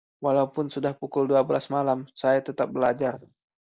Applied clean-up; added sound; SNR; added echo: neural mask model Resemble Enhance denoiser.